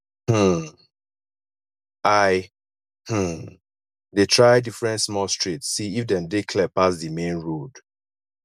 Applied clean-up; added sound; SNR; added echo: none; none; none; none.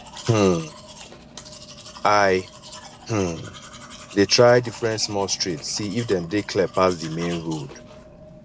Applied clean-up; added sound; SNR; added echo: none; Domestic sounds, home sounds; 17 dB; none.